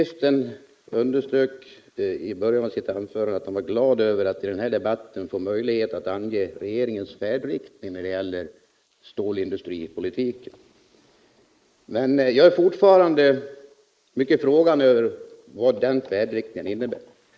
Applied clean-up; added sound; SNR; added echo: neural mask model Resemble Enhance denoiser.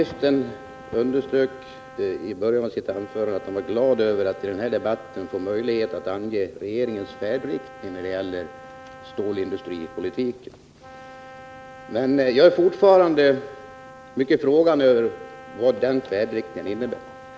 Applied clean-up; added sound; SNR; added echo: none; Brass instrument; 20 dB; none.